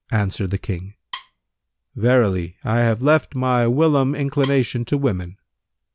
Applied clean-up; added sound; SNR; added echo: none; Wood; 18 dB; none.